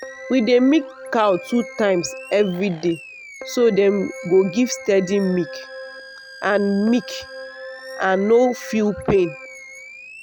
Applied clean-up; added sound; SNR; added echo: none; Keyboard (musical) + Animal; 15 dB; none.